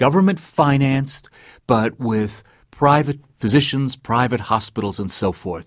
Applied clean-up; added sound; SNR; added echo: none; none; none; none.